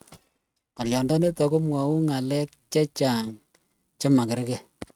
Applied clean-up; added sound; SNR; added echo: neural mask model RNNoise.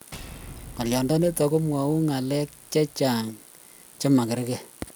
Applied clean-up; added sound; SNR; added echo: none; Shatter / Boom; 20 dB; none.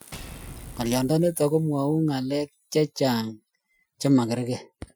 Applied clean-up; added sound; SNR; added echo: classical method Wiener filter.